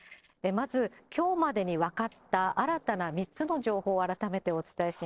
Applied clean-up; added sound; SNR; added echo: neural separator model SepFormer DNS4.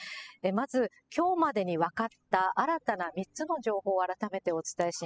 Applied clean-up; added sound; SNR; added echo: classical method spectral subtraction.